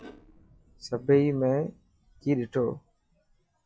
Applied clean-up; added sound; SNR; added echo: classical method log-MMSE.